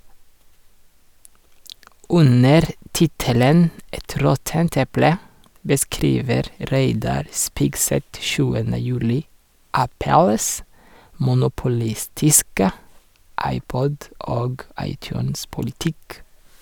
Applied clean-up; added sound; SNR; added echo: none; none; none; none.